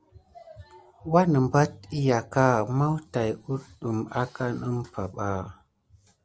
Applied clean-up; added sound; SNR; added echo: none; none; none; none.